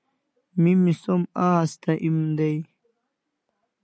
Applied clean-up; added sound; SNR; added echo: none; none; none; none.